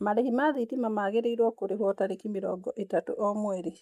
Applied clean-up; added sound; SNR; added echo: neural mask model Resemble Enhance denoiser.